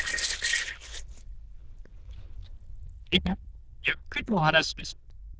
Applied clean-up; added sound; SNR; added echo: neural diffusion model UNIVERSE++.